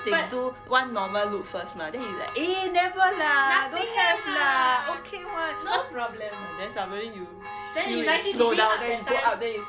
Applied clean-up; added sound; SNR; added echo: none; Church bell; 13 dB; none.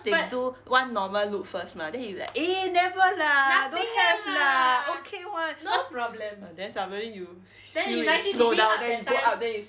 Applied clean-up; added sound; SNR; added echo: none; none; none; none.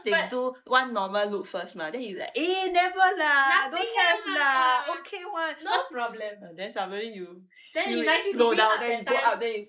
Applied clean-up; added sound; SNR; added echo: neural mask model Resemble Enhance denoiser.